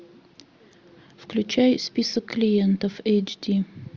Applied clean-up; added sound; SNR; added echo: none; none; none; none.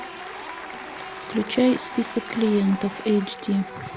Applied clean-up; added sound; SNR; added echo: none; Applause / Crowd + Printer; 11 dB; none.